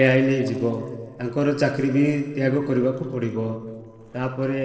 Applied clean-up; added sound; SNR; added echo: neural separator model SepFormer DNS4.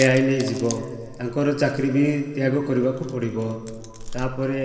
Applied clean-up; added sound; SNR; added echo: none; Chewing, mastication; 15 dB; reverberation time 2.1 s.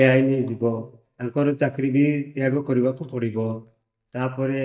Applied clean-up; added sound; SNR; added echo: neural mask model DeepFilterNet 3.